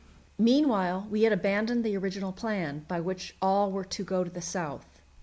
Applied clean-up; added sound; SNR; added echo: none; none; none; none.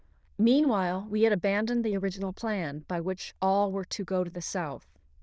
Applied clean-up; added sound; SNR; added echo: neural diffusion model UNIVERSE++.